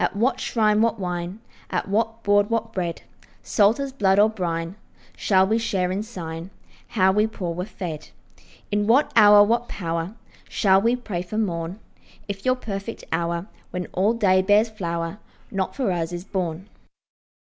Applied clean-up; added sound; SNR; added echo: none; none; none; none.